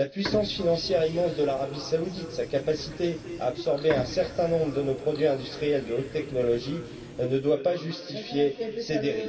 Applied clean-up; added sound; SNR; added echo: none; Printer; 13 dB; reverberation time 2.9 s.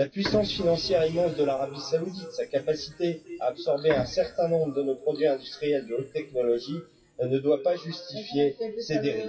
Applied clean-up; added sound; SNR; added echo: classical method WPE with log-MMSE.